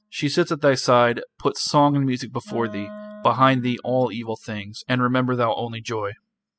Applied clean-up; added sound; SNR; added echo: classical method spectral subtraction.